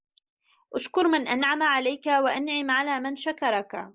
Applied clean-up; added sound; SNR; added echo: neural mask model Resemble Enhance denoiser.